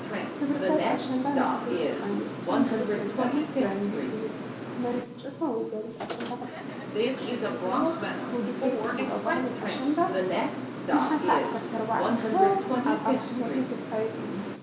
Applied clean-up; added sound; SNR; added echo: none; Subway, metro, underground; -1 dB; reverberation time 0.8 s.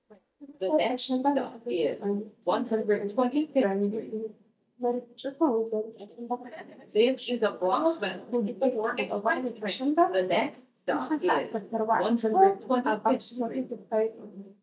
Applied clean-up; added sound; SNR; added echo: neural mask model DeepFilterNet 3.